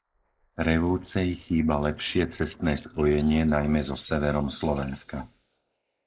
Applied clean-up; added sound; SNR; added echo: neural mask model Resemble Enhance denoiser.